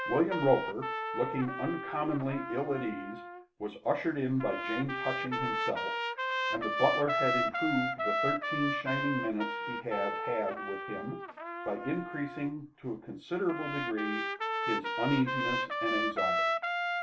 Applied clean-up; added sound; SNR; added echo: none; Trumpet; 1 dB; reverberation time 0.2 s.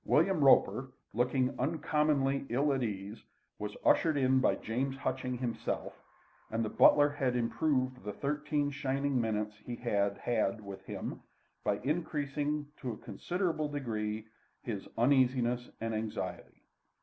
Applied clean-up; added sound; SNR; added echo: none; none; none; none.